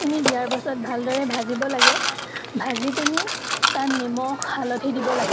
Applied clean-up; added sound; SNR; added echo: none; Mechanisms; 0 dB; none.